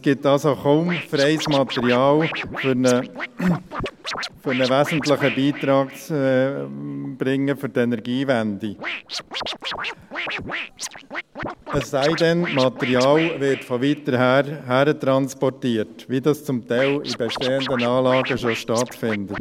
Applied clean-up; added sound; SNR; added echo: none; Scratching (performance technique); 11 dB; none.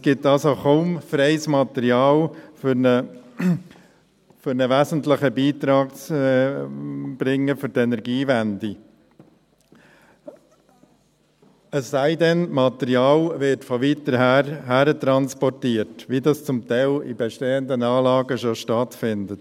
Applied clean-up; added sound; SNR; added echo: none; none; none; none.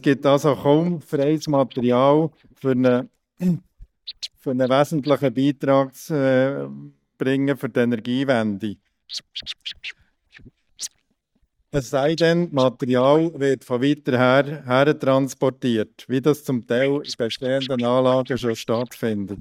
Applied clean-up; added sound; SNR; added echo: neural mask model DeepFilterNet 3.